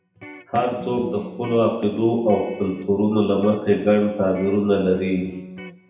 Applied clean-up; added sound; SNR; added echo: none; Electric guitar; 18 dB; reverberation time 0.8 s.